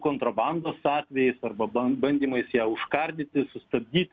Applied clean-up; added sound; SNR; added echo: none; none; none; none.